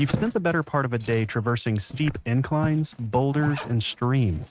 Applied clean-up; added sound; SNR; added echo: neural mask model RNNoise.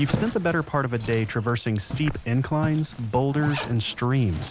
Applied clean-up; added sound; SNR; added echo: none; Zipper (clothing); 10 dB; none.